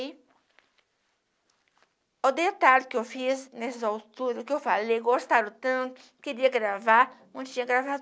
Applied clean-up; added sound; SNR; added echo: none; none; none; none.